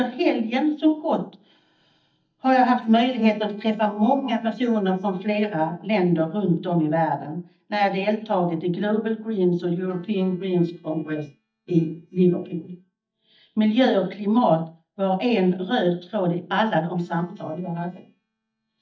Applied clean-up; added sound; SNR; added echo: neural mask model DeepFilterNet 3.